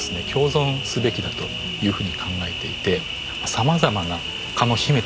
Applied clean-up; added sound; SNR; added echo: none; Cricket; 7 dB; none.